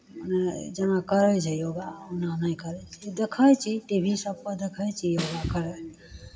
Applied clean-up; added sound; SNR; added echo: none; Snare drum; 12 dB; reverberation time 2.2 s.